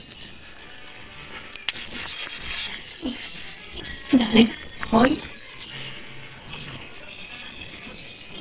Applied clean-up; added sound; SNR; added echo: neural separator model SepFormer WHAMR!.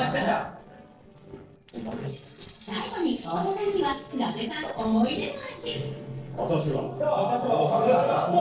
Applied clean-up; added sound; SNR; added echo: neural separator model SepFormer DNS4.